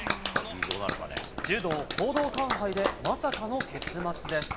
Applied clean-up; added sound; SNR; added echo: none; Clapping; 3 dB; none.